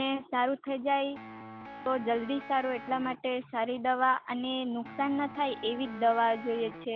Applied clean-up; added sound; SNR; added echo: none; Guitar; 14 dB; none.